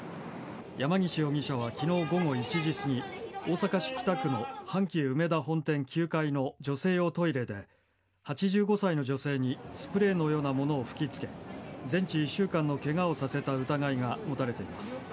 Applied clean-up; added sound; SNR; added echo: none; none; none; none.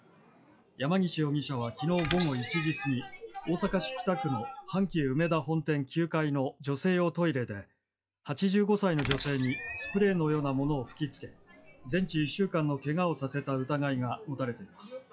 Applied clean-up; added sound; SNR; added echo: classical method log-MMSE.